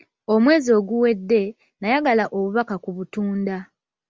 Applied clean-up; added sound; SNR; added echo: none; none; none; none.